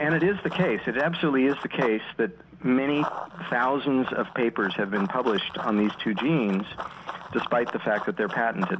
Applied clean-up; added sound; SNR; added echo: none; Run; 12 dB; none.